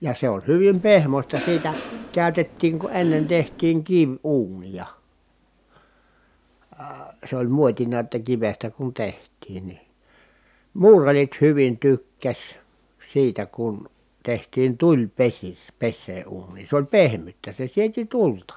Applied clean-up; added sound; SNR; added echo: none; Cough; 12 dB; none.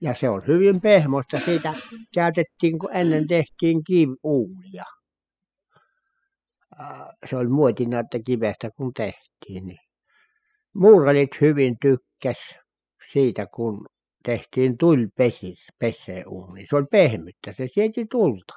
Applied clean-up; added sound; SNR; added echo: classical method spectral subtraction.